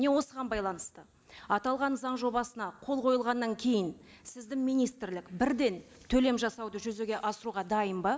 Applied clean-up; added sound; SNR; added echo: none; none; none; none.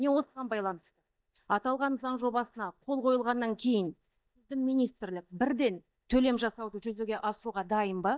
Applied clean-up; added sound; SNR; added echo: neural mask model DeepFilterNet 3.